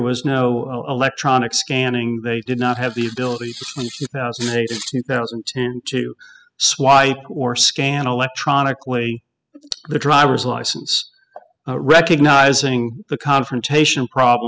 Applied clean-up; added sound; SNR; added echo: classical method spectral subtraction.